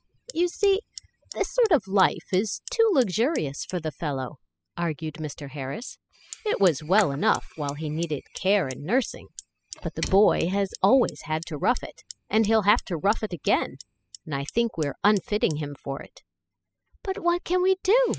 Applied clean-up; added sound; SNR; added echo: classical method spectral subtraction.